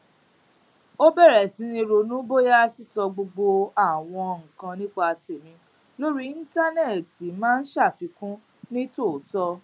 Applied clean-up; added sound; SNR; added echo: none; none; none; none.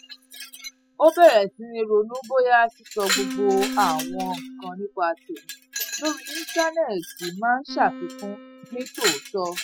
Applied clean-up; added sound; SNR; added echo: classical method spectral subtraction.